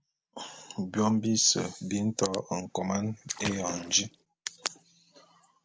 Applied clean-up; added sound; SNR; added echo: none; Water / Splash, splatter; 14 dB; none.